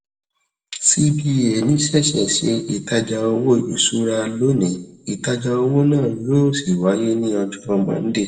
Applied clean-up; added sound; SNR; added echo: none; none; none; reverberation time 0.7 s.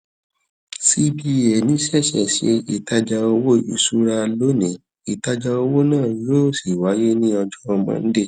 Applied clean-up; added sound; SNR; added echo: none; none; none; none.